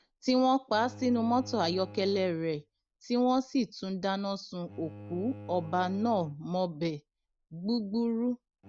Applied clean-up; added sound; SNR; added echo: none; Bowed string instrument; 19 dB; none.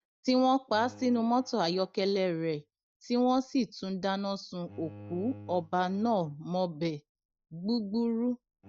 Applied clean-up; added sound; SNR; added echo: neural mask model DeepFilterNet 3.